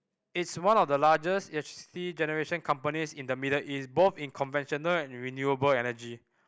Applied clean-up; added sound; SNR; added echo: none; none; none; none.